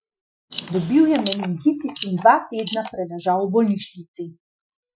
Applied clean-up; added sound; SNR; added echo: classical method Wiener filter.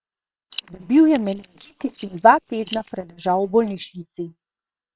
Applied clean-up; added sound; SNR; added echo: neural separator model SepFormer WHAM!.